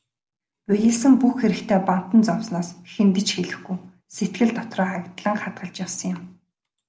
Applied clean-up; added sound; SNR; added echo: none; none; none; none.